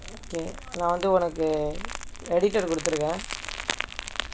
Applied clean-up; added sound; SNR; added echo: none; Crumpling, crinkling; 8 dB; none.